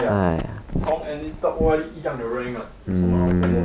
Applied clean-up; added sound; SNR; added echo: none; none; none; none.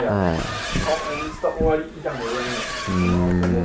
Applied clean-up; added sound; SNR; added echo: none; Accelerating, revving, vroom; 9 dB; none.